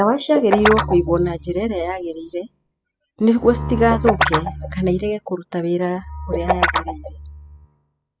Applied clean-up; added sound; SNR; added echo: classical method spectral subtraction.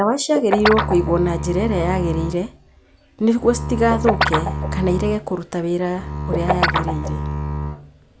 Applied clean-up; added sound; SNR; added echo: none; Bowed string instrument + Guitar; 3 dB; none.